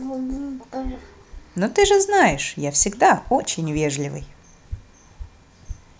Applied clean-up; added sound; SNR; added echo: none; Walk, footsteps; 17 dB; none.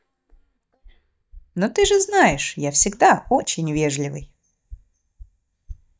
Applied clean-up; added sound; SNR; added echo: neural mask model DeepFilterNet 3.